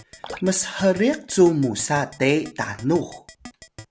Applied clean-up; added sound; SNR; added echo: none; Keyboard (musical) + Drip; 20 dB; none.